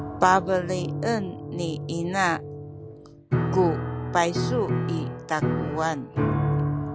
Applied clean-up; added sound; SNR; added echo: none; Piano; 1 dB; none.